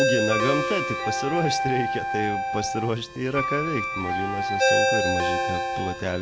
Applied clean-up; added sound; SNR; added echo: none; Ringtone + Wind instrument, woodwind instrument; -3 dB; none.